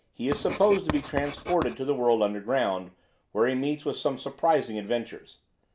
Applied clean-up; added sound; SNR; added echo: none; Writing; 9 dB; none.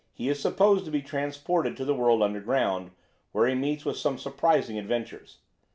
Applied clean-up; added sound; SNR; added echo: none; none; none; none.